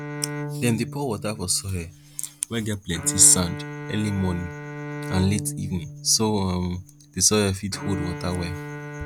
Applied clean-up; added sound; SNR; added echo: none; Bowed string instrument; 9 dB; none.